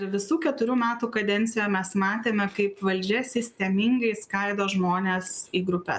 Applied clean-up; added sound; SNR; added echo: none; none; none; none.